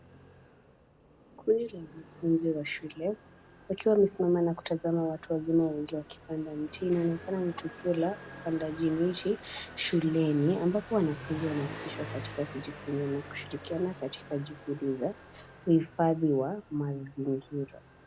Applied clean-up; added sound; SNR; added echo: none; Motorcycle; 16 dB; none.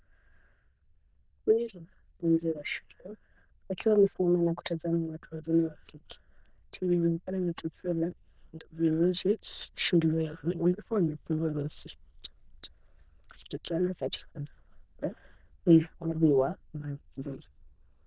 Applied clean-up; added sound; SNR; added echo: neural diffusion model UNIVERSE++.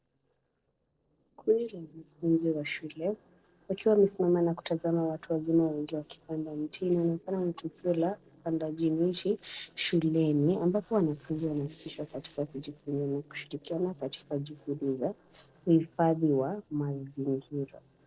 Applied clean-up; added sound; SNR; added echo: neural separator model SepFormer DNS4.